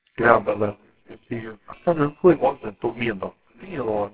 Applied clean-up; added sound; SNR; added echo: neural separator model SepFormer WHAMR!.